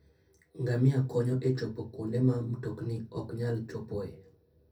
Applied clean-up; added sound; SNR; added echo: none; none; none; reverberation time 0.3 s.